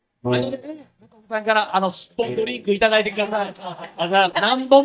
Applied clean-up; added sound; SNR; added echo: neural mask model DeepFilterNet 3.